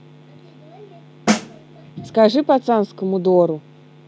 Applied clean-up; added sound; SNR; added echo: none; Snare drum; 4 dB; none.